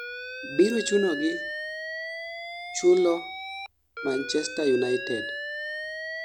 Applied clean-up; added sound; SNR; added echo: none; Alarm; 8 dB; none.